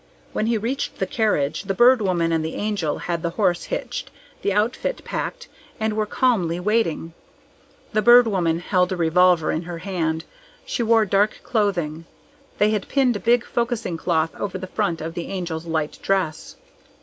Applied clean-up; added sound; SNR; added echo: none; none; none; none.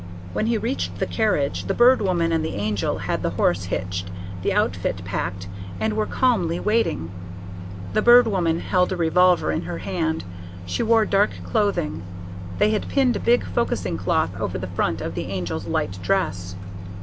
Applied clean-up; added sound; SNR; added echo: none; Microwave oven; 8 dB; none.